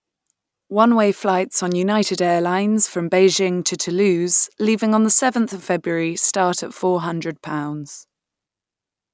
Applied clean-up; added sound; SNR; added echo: none; none; none; none.